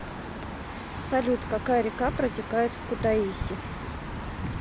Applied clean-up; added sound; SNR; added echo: none; Thunder / Wind / Rain; 16 dB; none.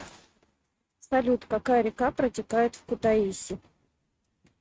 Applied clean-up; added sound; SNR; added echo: neural mask model RNNoise.